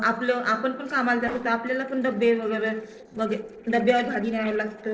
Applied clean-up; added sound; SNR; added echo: neural separator model SepFormer DNS4.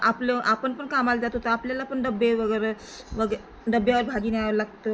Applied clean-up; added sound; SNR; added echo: none; none; none; none.